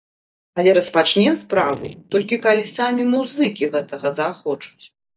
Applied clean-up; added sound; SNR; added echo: neural mask model DeepFilterNet 3.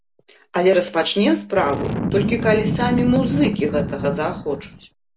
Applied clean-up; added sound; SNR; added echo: none; Boom; 5 dB; none.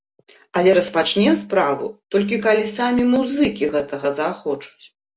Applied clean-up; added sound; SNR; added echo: none; none; none; none.